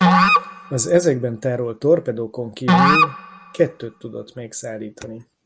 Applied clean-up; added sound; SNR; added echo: none; Musical instrument; -2 dB; none.